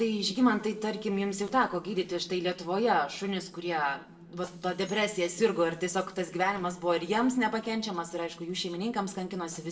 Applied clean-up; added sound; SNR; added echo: neural separator model SepFormer DNS4.